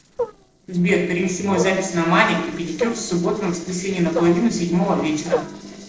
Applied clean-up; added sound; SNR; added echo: neural separator model SepFormer DNS4.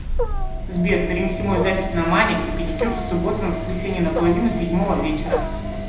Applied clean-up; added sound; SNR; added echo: none; Wild animals; 4 dB; reverberation time 0.8 s.